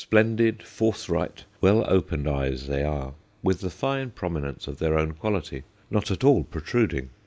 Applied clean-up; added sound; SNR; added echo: none; none; none; none.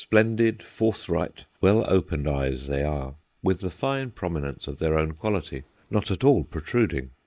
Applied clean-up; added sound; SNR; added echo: neural mask model Resemble Enhance denoiser.